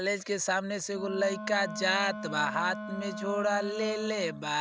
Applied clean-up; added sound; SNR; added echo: none; Wind instrument, woodwind instrument; 9 dB; none.